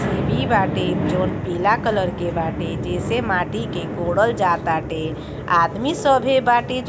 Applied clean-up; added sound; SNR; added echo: none; none; none; none.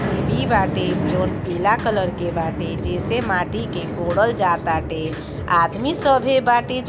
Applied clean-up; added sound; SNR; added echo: none; Drum kit; 16 dB; none.